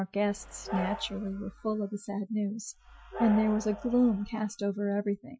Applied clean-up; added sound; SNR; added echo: classical method Wiener filter.